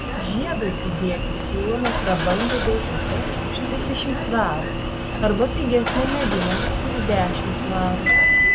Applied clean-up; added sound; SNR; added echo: none; Microwave oven + Engine starting / Car; -2 dB; none.